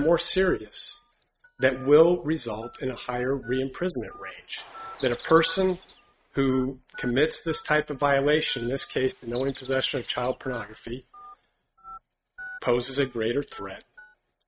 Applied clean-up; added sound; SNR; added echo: neural mask model RNNoise.